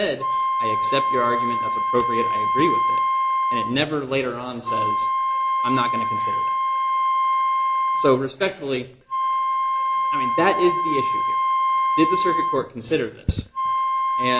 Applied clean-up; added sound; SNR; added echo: none; Wind instrument, woodwind instrument; -4 dB; none.